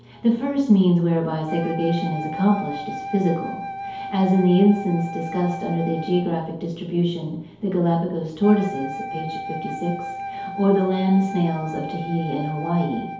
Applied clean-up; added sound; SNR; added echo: none; Wind instrument, woodwind instrument; 11 dB; reverberation time 2.2 s.